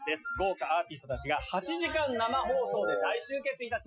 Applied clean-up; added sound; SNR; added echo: classical method Wiener filter.